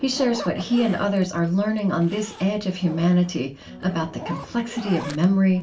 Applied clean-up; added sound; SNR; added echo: none; Zipper (clothing); 17 dB; reverberation time 0.2 s.